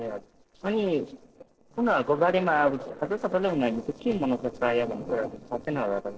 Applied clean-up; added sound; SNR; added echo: neural separator model SepFormer DNS4.